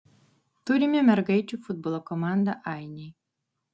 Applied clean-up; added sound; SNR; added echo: none; none; none; none.